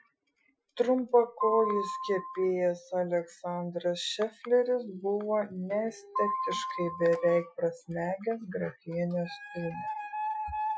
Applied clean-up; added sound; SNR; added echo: classical method Wiener filter.